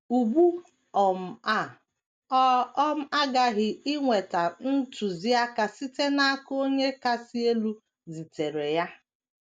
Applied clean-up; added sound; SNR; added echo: none; none; none; none.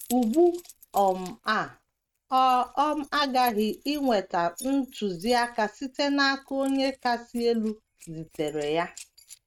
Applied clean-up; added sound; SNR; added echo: neural mask model RNNoise.